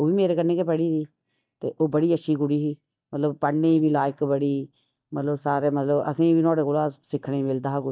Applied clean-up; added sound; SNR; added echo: neural mask model DeepFilterNet 3.